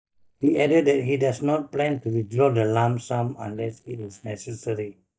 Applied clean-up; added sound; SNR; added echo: neural mask model DeepFilterNet 3.